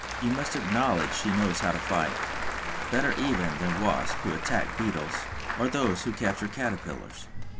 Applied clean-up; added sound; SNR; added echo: none; Applause / Crowd; 3 dB; none.